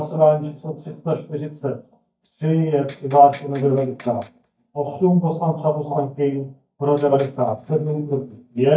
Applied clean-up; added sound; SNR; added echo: neural mask model DeepFilterNet 3.